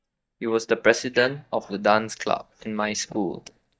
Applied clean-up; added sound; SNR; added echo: neural mask model DeepFilterNet 3.